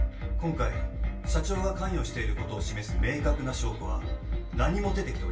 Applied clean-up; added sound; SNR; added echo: none; none; none; reverberation time 0.3 s.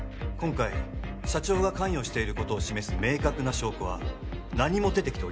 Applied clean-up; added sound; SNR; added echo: none; none; none; none.